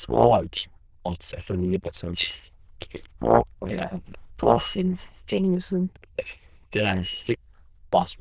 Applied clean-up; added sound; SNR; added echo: neural diffusion model UNIVERSE++.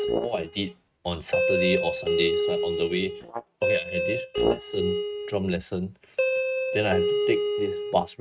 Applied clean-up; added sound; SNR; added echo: neural mask model RNNoise.